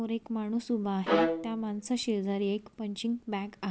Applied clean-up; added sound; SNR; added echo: none; Bowed string instrument; 0 dB; none.